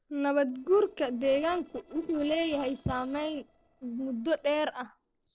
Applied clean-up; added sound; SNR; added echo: neural separator model SepFormer DNS4.